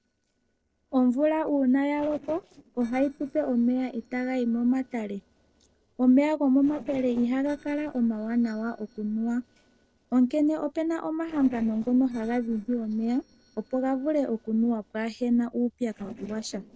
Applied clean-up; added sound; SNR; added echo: neural separator model SepFormer DNS4.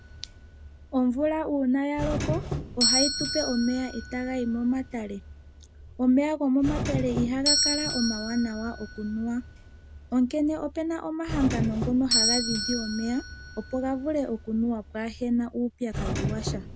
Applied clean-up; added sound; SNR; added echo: none; Doorbell; 4 dB; none.